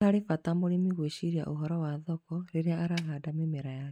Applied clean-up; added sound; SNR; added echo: neural mask model RNNoise.